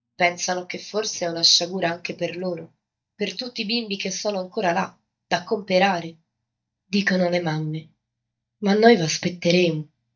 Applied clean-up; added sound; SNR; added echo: neural mask model DeepFilterNet 3.